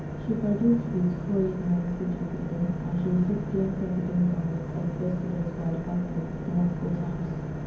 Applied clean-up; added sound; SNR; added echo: none; Engine / Boat, Water vehicle; 5 dB; reverberation time 0.9 s.